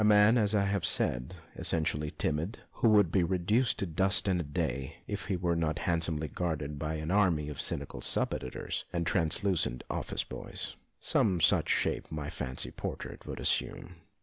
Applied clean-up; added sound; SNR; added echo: none; none; none; none.